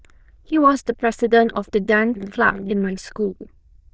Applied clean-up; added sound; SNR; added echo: neural diffusion model UNIVERSE++.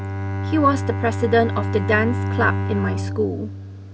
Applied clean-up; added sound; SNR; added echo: none; Bowed string instrument; 2 dB; none.